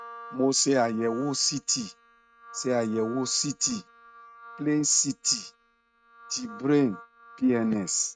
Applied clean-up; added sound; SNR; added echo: neural mask model RNNoise.